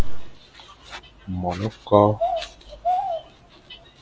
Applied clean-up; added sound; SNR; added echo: none; Bird vocalization, bird call, bird song; 5 dB; none.